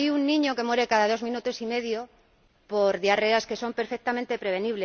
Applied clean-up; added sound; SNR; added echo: none; none; none; none.